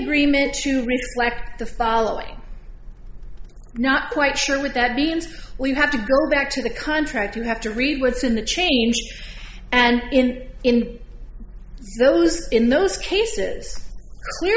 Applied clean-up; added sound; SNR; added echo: none; Cowbell; 19 dB; none.